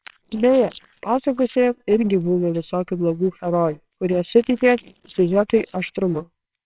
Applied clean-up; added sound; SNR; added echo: neural separator model SepFormer WHAMR!.